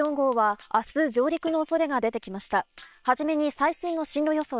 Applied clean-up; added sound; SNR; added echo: neural separator model SepFormer WHAM!.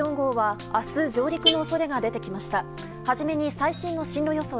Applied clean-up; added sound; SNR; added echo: none; Alarm / Car; 9 dB; none.